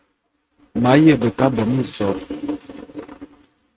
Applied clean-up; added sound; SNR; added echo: neural mask model RNNoise.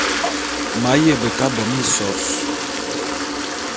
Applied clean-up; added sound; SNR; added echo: none; Toilet flush; 1 dB; none.